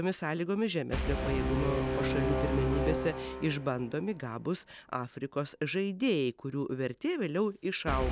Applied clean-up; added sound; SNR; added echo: none; Brass instrument; 3 dB; none.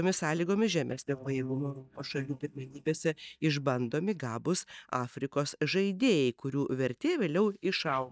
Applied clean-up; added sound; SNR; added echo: neural mask model DeepFilterNet 3.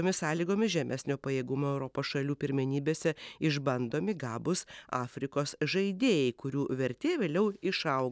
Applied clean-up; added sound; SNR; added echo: none; none; none; none.